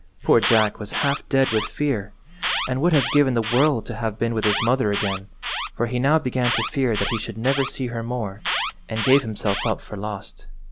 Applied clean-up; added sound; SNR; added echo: none; Alarm; 7 dB; none.